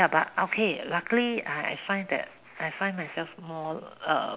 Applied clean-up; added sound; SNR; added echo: none; none; none; none.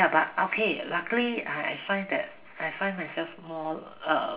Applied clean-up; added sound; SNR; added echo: none; none; none; reverberation time 0.5 s.